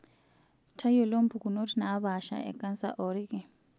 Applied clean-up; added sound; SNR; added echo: none; none; none; none.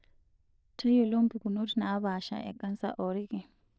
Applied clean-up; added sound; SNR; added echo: neural diffusion model UNIVERSE++.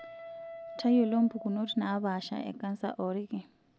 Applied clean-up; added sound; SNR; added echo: none; Guitar; 16 dB; none.